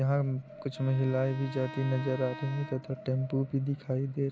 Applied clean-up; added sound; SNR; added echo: none; Bowed string instrument; 16 dB; none.